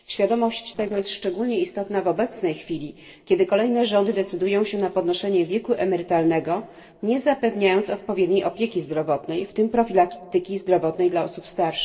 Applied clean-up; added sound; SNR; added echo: neural separator model SepFormer DNS4.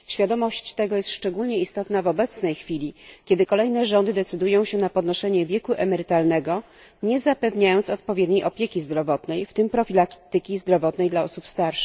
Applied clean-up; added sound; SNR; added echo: none; none; none; none.